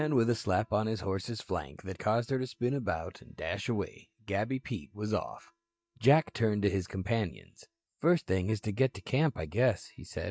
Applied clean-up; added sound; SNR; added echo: neural mask model DeepFilterNet 3.